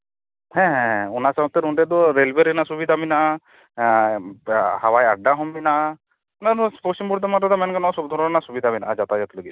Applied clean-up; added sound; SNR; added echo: none; none; none; none.